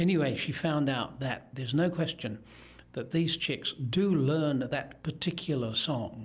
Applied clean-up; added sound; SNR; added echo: none; none; none; none.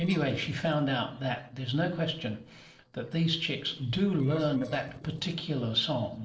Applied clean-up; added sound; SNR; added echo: neural separator model SepFormer DNS4.